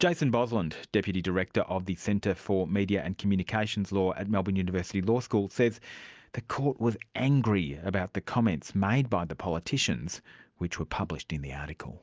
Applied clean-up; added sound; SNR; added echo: none; none; none; none.